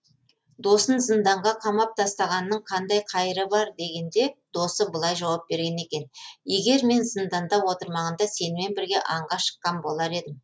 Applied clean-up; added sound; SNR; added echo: none; none; none; none.